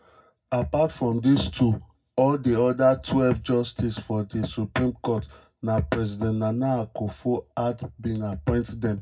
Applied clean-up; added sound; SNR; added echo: none; none; none; reverberation time 0.3 s.